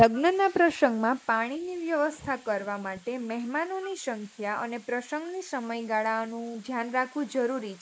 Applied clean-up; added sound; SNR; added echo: neural mask model Resemble Enhance denoiser.